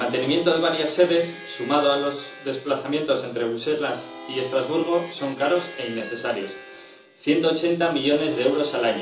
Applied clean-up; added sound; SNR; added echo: none; Harmonica; 17 dB; reverberation time 0.7 s.